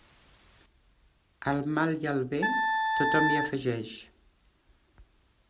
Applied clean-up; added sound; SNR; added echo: none; Wind instrument, woodwind instrument; -4 dB; none.